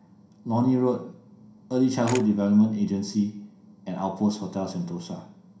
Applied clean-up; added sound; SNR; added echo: none; Camera; 17 dB; reverberation time 0.5 s.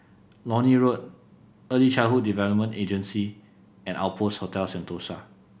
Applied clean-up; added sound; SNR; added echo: none; none; none; none.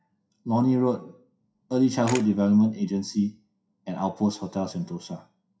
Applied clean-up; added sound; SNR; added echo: classical method WPE with log-MMSE.